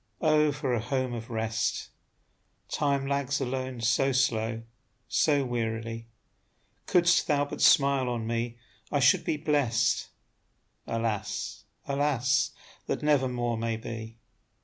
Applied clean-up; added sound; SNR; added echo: none; none; none; none.